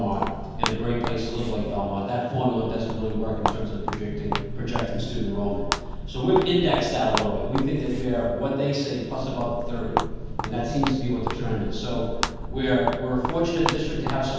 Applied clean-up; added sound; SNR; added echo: none; Walk, footsteps; 4 dB; reverberation time 1.2 s.